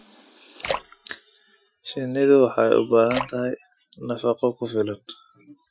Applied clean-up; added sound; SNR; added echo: classical method Wiener filter.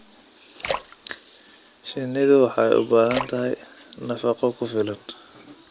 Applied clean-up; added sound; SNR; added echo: none; Splash, splatter; 12 dB; none.